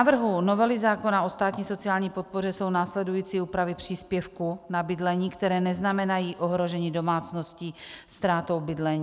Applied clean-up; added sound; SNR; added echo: none; none; none; none.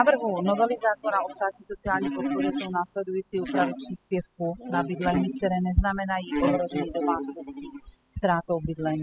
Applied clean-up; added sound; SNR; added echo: classical method spectral subtraction.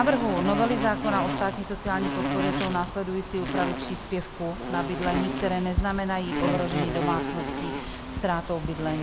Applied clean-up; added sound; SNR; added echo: none; Insect; 2 dB; none.